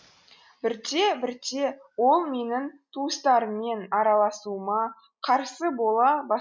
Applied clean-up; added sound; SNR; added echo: none; none; none; none.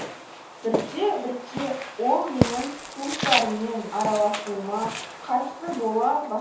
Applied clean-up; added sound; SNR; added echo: none; Walk, footsteps; 4 dB; reverberation time 0.6 s.